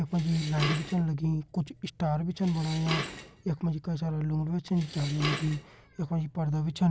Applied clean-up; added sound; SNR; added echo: none; Dishes, pots, and pans; 11 dB; none.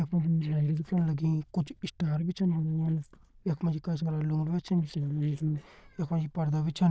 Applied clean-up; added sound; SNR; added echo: neural diffusion model UNIVERSE++.